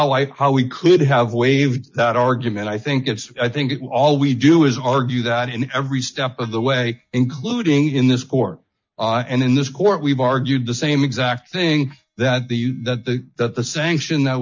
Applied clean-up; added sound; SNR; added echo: neural mask model DeepFilterNet 3.